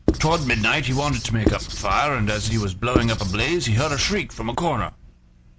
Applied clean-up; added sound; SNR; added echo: none; Writing; 5 dB; none.